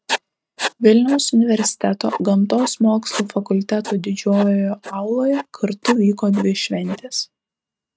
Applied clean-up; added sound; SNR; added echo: neural mask model RNNoise.